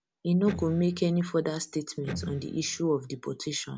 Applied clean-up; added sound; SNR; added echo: none; Electric guitar; 12 dB; none.